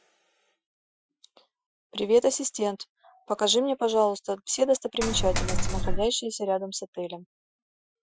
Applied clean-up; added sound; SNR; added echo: classical method Wiener filter.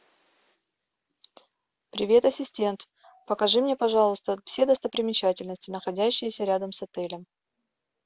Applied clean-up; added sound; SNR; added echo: none; none; none; none.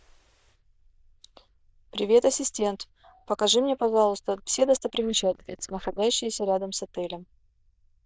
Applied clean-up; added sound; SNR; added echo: neural diffusion model UNIVERSE++.